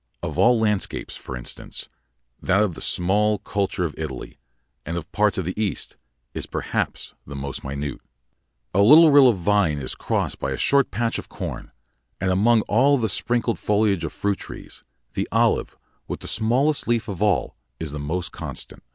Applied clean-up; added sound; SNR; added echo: none; none; none; none.